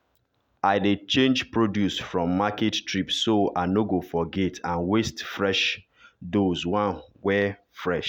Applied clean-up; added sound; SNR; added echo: none; none; none; none.